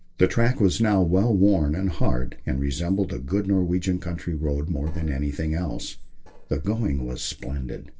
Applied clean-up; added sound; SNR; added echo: neural separator model SepFormer DNS4.